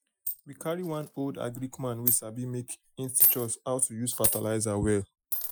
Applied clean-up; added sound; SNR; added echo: classical method Wiener filter.